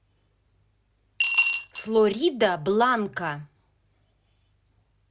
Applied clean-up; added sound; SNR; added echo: none; Coin (dropping) / Glass; -3 dB; none.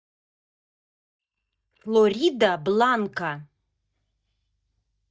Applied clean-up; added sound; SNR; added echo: neural mask model DeepFilterNet 3.